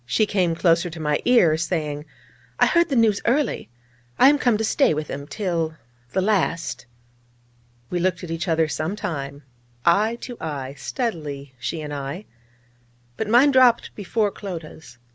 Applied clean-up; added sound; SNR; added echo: none; none; none; none.